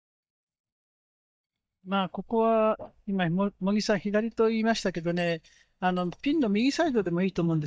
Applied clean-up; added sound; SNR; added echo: neural mask model DeepFilterNet 3.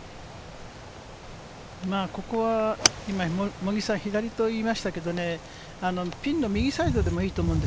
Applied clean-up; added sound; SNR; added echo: none; none; none; none.